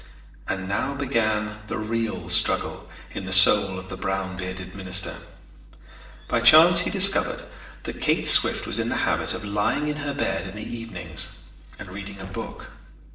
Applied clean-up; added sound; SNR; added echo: neural separator model SepFormer DNS4.